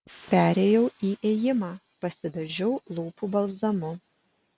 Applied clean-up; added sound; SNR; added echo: none; none; none; none.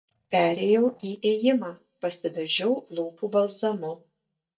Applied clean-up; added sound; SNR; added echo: neural mask model DeepFilterNet 3.